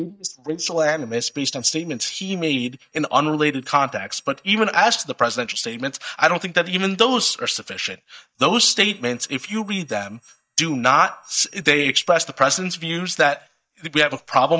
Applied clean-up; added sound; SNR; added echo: neural mask model DeepFilterNet 3.